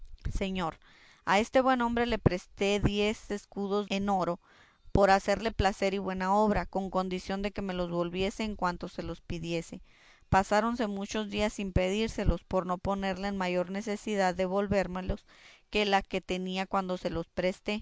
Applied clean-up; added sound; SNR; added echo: none; none; none; none.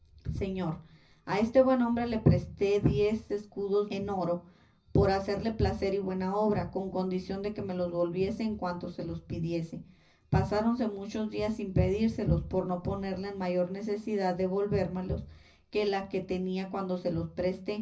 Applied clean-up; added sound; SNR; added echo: none; none; none; reverberation time 0.4 s.